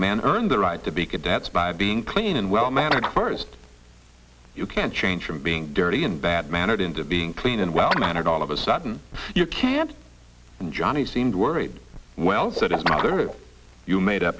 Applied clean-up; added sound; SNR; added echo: none; Guitar; 7 dB; none.